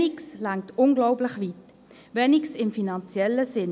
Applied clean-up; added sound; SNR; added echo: none; none; none; none.